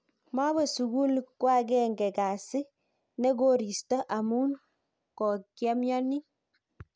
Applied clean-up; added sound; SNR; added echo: none; none; none; none.